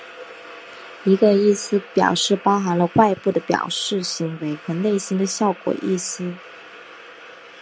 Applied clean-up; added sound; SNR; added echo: none; none; none; none.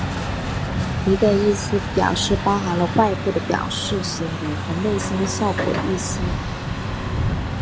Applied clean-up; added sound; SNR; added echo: none; Truck; 2 dB; none.